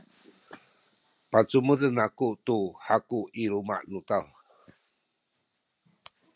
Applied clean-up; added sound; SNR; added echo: none; none; none; none.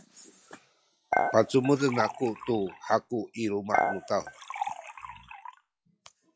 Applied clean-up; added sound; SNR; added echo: classical method log-MMSE.